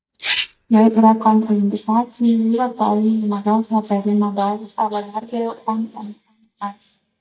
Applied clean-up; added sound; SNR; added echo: neural mask model DeepFilterNet 3.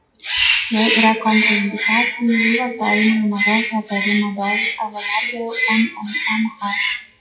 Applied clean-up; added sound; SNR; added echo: classical method WPE with log-MMSE.